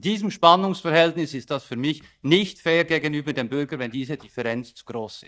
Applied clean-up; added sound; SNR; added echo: neural mask model DeepFilterNet 3.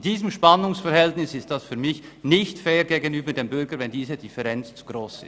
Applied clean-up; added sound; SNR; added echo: none; none; none; none.